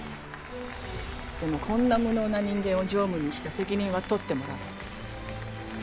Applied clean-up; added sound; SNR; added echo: none; Applause; 16 dB; none.